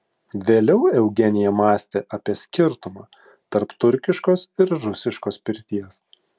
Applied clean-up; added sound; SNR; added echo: none; none; none; none.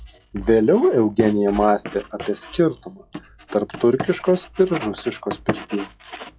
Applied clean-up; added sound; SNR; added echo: classical method log-MMSE.